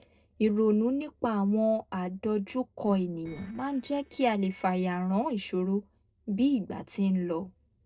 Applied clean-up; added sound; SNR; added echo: neural separator model SepFormer DNS4.